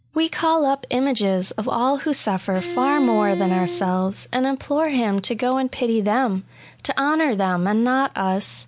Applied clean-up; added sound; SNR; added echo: none; Bowed string instrument; 7 dB; none.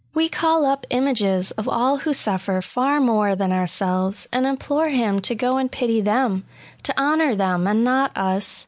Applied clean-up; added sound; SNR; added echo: neural mask model Resemble Enhance denoiser.